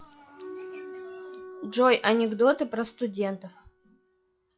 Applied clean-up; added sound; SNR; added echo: classical method log-MMSE.